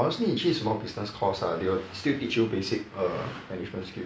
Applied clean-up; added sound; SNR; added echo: none; none; none; none.